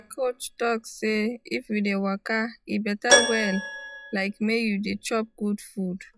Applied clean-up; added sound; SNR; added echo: classical method log-MMSE.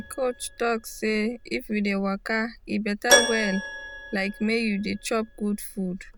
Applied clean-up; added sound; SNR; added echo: none; Keyboard (musical); 4 dB; none.